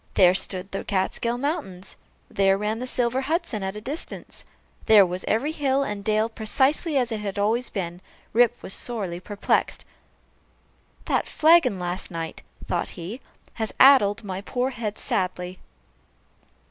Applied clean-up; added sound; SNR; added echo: none; none; none; none.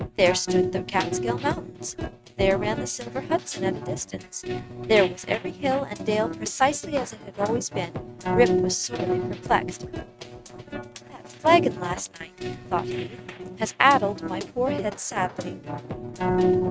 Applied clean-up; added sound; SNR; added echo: neural mask model RNNoise.